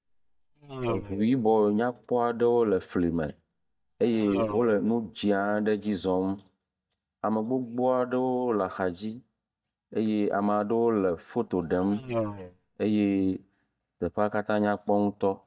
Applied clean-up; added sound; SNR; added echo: neural mask model DeepFilterNet 3.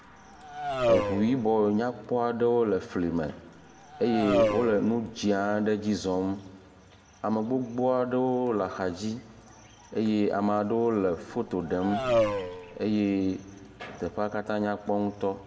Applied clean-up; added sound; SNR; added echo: none; Race car, auto racing; 2 dB; reverberation time 1.2 s.